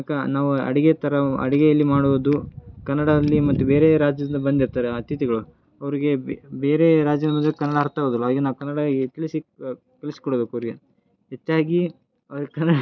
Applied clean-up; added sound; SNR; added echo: none; none; none; none.